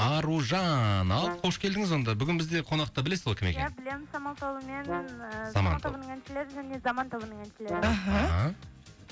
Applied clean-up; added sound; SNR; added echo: none; Brass instrument; 10 dB; none.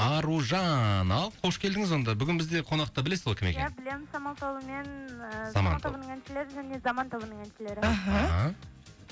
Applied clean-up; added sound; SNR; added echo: none; none; none; none.